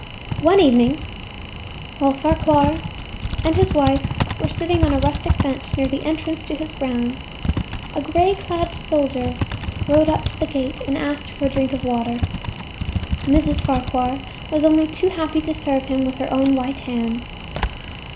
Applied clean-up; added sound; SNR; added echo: none; Typing; 5 dB; reverberation time 0.6 s.